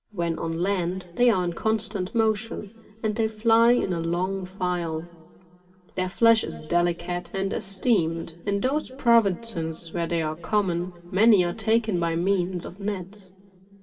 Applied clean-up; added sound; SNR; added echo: none; none; none; reverberation time 2.5 s.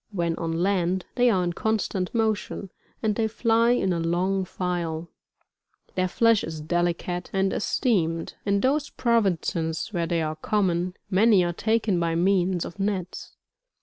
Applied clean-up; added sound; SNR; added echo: none; none; none; none.